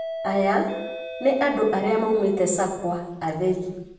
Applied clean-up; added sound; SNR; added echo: none; Doorbell; 12 dB; reverberation time 0.7 s.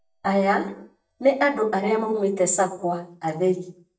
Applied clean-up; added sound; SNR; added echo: neural mask model DeepFilterNet 3.